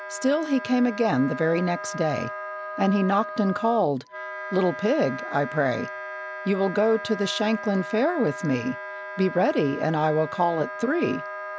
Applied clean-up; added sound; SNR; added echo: none; Wind instrument, woodwind instrument; 10 dB; none.